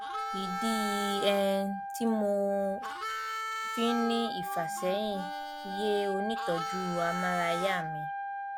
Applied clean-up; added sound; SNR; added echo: none; Harmonica + Wind instrument, woodwind instrument; 3 dB; none.